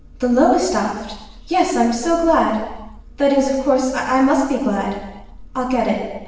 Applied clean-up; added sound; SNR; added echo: none; none; none; reverberation time 1.0 s.